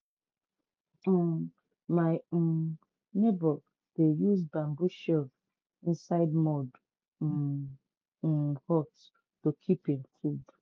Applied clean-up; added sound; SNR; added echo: none; none; none; none.